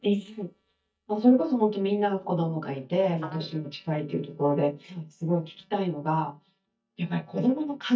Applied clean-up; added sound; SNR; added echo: neural mask model DeepFilterNet 3.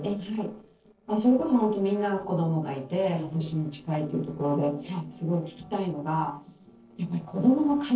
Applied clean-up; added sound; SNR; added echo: neural separator model SepFormer DNS4.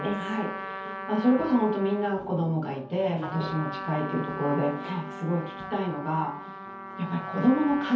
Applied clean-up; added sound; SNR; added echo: none; Trumpet; 10 dB; reverberation time 0.5 s.